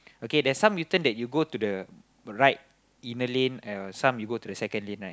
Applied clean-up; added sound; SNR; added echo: none; none; none; none.